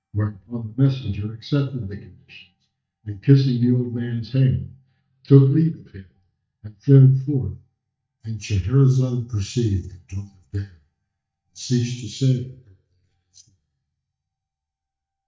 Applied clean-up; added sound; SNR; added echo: neural mask model DeepFilterNet 3.